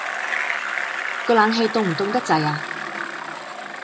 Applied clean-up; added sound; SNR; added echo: none; Bicycle; 4 dB; none.